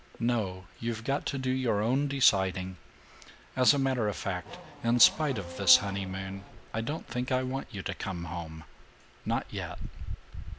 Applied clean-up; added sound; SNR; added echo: none; Race car, auto racing / Accelerating, revving, vroom; 16 dB; none.